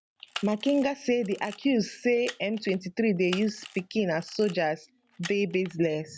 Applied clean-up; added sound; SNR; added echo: none; Camera; 18 dB; none.